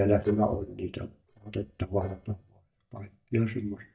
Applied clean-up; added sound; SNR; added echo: neural mask model DeepFilterNet 3.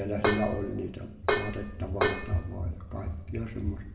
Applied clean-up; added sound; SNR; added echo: none; Dishes, pots, and pans; -1 dB; reverberation time 0.8 s.